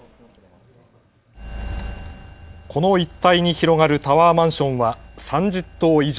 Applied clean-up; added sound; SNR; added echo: none; none; none; none.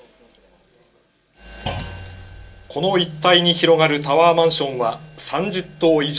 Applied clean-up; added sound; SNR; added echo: none; Thump, thud; 18 dB; reverberation time 0.2 s.